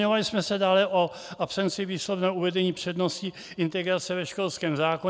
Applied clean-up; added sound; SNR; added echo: none; none; none; none.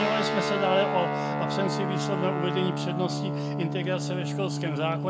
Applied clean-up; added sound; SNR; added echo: none; Guitar; -1 dB; reverberation time 1.6 s.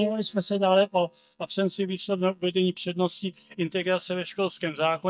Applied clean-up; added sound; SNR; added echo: neural mask model DeepFilterNet 3.